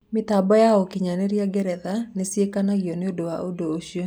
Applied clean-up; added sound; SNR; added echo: none; none; none; none.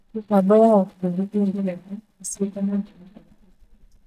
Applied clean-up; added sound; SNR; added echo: neural mask model DeepFilterNet 3.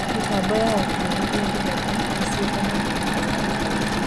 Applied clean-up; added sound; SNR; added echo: none; Engine / Mechanisms; -5 dB; none.